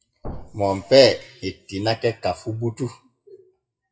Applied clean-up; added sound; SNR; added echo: classical method WPE with log-MMSE.